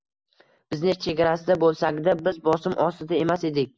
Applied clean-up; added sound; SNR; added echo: none; none; none; none.